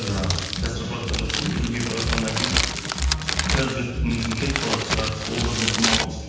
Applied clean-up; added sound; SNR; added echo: none; Crumpling, crinkling; 2 dB; reverberation time 1.2 s.